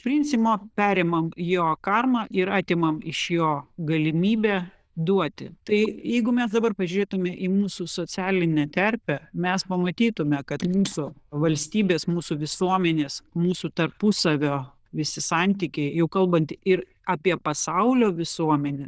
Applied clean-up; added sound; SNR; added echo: neural diffusion model UNIVERSE++.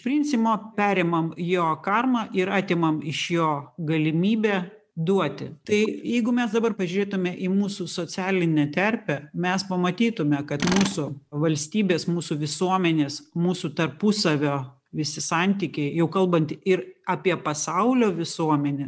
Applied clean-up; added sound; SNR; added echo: none; Tools; 12 dB; none.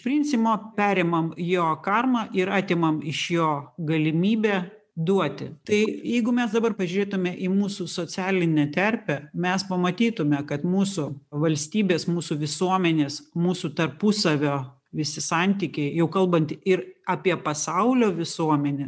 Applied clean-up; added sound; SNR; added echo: none; none; none; none.